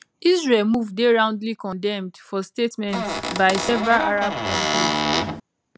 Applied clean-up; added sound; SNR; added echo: none; Squeak / Cupboard open or close; 2 dB; none.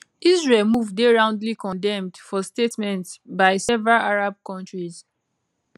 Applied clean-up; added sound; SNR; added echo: none; none; none; none.